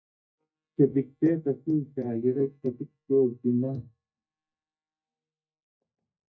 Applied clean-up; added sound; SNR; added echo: neural mask model DeepFilterNet 3.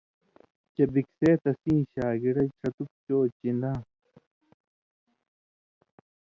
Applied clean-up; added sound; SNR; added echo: none; none; none; none.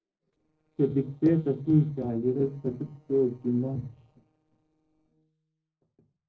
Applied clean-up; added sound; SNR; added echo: neural separator model SepFormer DNS4.